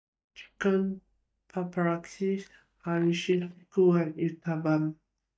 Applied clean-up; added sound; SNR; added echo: neural mask model DeepFilterNet 3.